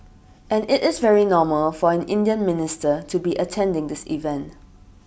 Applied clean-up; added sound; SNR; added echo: none; none; none; none.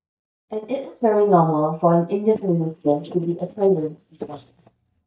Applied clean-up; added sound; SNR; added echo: neural mask model DeepFilterNet 3.